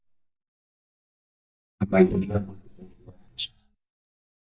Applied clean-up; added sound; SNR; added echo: neural mask model DeepFilterNet 3.